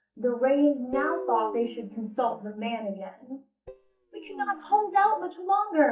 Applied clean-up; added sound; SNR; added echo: neural mask model DeepFilterNet 3.